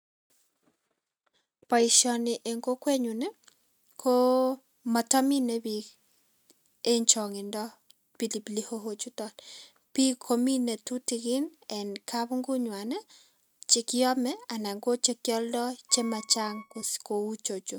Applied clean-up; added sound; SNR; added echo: neural mask model RNNoise.